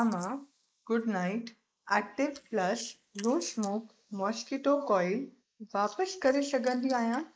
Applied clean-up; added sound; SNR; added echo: neural mask model Resemble Enhance denoiser.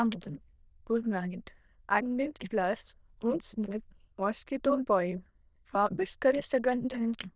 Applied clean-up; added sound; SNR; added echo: neural diffusion model UNIVERSE++.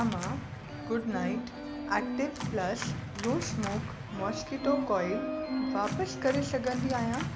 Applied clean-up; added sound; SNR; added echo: none; Organ; 3 dB; none.